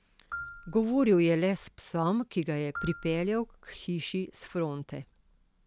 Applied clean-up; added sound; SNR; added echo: none; Marimba, xylophone; 16 dB; none.